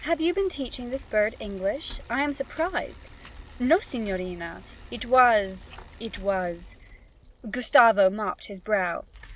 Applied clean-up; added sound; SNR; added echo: none; Bicycle; 18 dB; none.